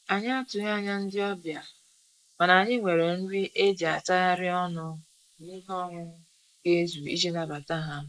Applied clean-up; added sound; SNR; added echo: neural mask model Resemble Enhance denoiser.